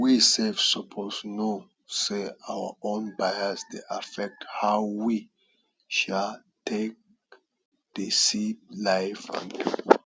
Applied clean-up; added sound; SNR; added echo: none; none; none; none.